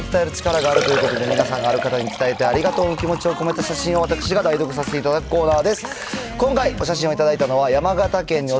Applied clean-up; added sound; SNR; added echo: none; Liquid; 9 dB; none.